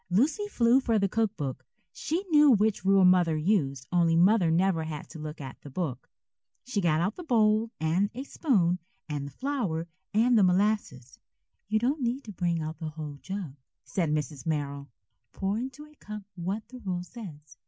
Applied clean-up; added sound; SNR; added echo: none; none; none; none.